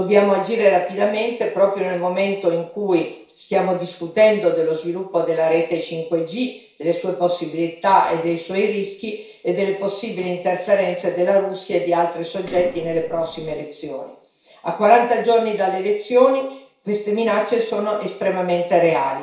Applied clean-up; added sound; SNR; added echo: neural separator model SepFormer DNS4.